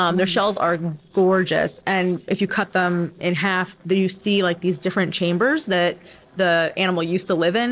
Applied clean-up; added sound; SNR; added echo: neural separator model SepFormer DNS4.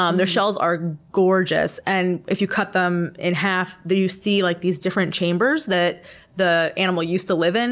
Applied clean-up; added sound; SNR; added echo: none; none; none; none.